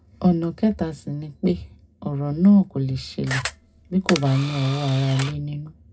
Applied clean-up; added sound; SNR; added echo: none; Camera; 10 dB; reverberation time 0.2 s.